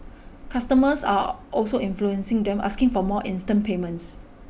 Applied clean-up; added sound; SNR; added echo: none; none; none; none.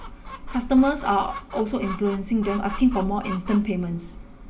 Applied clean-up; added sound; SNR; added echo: none; Chicken, rooster; 16 dB; reverberation time 0.5 s.